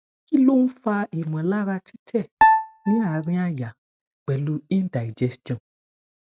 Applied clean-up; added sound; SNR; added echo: neural mask model RNNoise.